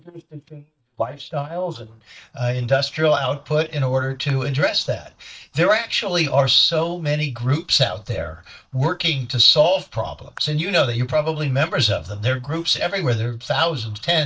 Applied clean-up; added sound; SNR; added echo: neural mask model DeepFilterNet 3.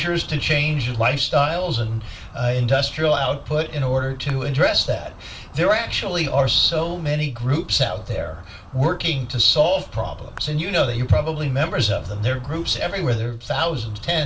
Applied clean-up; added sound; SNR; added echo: none; Insect; 15 dB; reverberation time 0.2 s.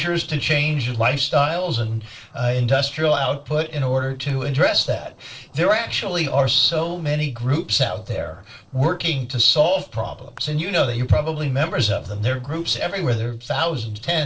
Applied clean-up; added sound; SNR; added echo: neural separator model SepFormer DNS4.